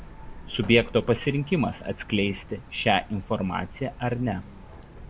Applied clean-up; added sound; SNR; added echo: none; Truck; 16 dB; none.